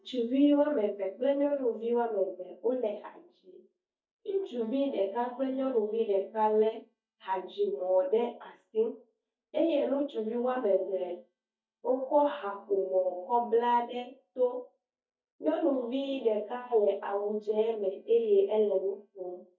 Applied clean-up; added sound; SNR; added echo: neural mask model DeepFilterNet 3.